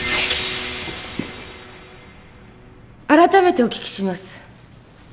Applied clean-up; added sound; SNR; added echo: none; none; none; none.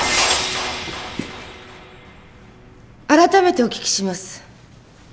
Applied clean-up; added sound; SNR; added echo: none; Clapping; 11 dB; none.